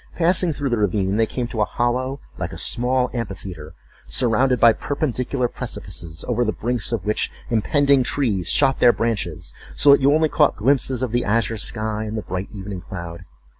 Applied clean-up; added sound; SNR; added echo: none; none; none; none.